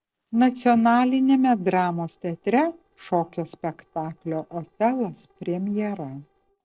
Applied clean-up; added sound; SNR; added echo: neural separator model SepFormer DNS4.